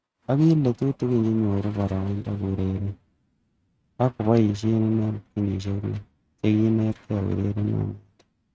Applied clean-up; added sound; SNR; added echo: neural mask model RNNoise.